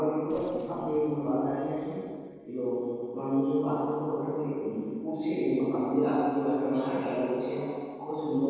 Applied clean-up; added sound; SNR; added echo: neural separator model SepFormer DNS4.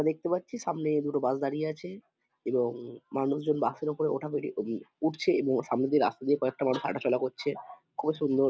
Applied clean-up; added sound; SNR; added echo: none; none; none; none.